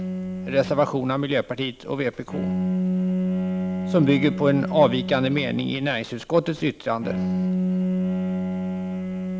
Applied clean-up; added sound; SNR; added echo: none; Bowed string instrument; 2 dB; none.